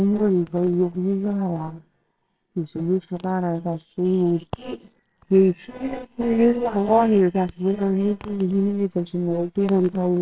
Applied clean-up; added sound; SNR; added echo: neural separator model SepFormer WHAMR!.